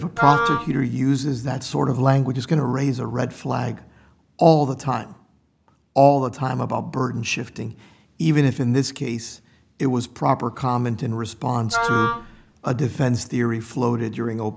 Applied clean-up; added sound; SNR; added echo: none; Wind instrument, woodwind instrument; 2 dB; none.